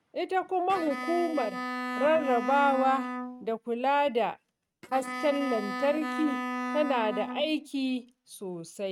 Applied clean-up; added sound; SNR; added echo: neural mask model RNNoise.